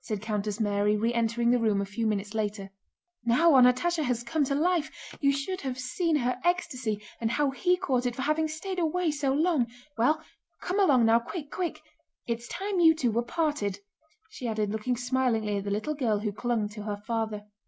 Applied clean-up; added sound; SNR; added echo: none; none; none; none.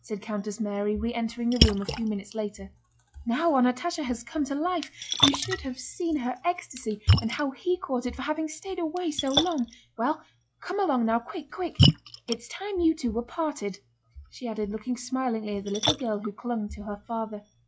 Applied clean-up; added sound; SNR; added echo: classical method log-MMSE.